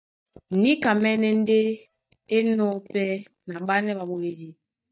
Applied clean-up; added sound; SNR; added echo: neural mask model DeepFilterNet 3.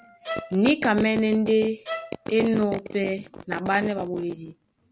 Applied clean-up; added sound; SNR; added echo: none; Bowed string instrument; 12 dB; none.